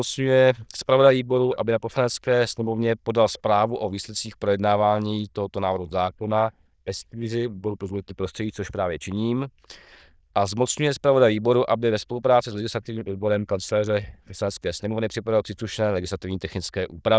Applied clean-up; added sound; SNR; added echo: neural diffusion model UNIVERSE++.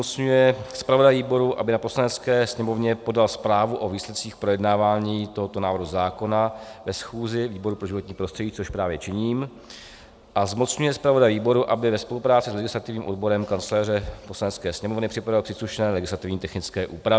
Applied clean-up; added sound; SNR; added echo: none; none; none; none.